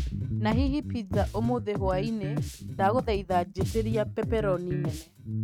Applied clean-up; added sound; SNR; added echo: neural mask model RNNoise.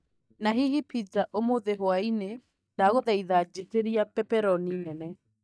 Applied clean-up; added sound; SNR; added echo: neural mask model DeepFilterNet 3.